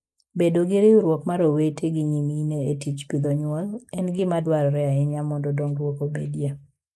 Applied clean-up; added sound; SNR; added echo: neural mask model Resemble Enhance denoiser.